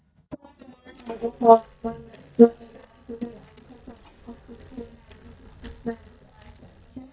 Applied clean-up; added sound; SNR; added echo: neural mask model DeepFilterNet 3.